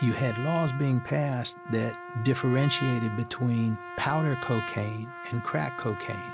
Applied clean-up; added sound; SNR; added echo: none; Trumpet; 11 dB; none.